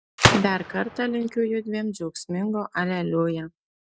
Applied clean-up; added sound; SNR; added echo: none; Gunshot, gunfire; 2 dB; none.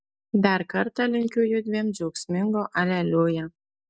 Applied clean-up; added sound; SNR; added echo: none; none; none; none.